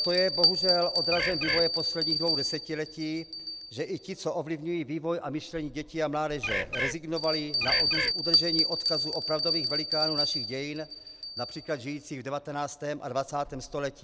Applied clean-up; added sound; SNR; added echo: none; Bell + Bird; -1 dB; none.